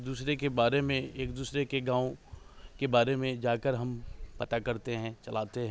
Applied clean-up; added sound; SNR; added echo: none; none; none; none.